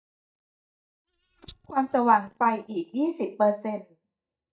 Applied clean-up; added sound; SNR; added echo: neural mask model DeepFilterNet 3.